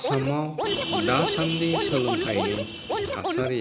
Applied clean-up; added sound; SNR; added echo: none; Vehicle horn, car horn, honking + Scratching (performance technique); 0 dB; none.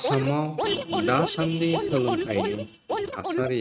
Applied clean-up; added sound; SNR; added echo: neural mask model RNNoise.